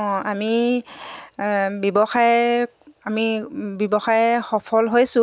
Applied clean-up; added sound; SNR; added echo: none; none; none; none.